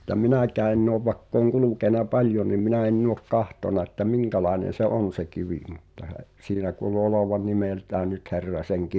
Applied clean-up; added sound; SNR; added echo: none; none; none; none.